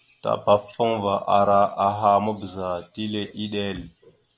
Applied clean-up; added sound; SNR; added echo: none; none; none; none.